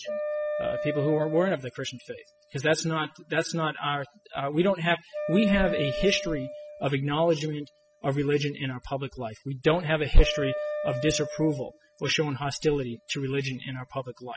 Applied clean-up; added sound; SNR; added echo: classical method spectral subtraction.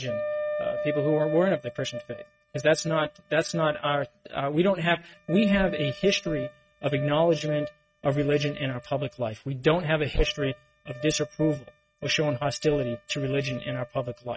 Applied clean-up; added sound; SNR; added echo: neural mask model RNNoise.